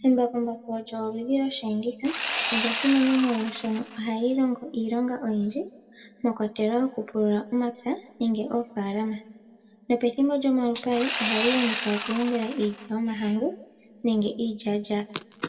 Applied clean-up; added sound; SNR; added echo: none; Sawing; 5 dB; reverberation time 1.0 s.